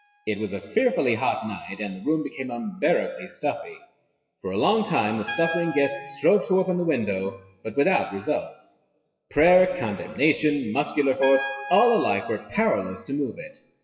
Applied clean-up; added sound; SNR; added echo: classical method WPE with log-MMSE.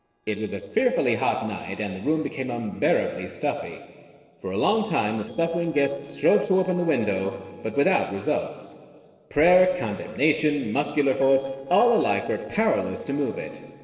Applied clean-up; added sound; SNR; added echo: neural separator model SepFormer DNS4.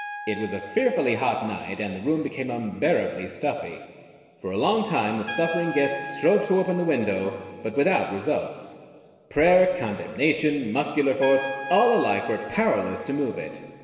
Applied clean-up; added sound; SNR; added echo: none; Trumpet; 15 dB; reverberation time 2.8 s.